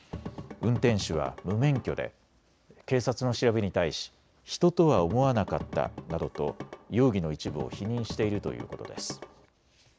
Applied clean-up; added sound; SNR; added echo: none; Drum / Drum kit; 12 dB; none.